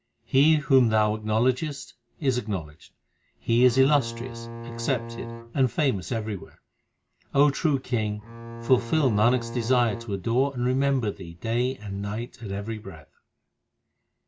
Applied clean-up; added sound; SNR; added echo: none; Bowed string instrument; 11 dB; none.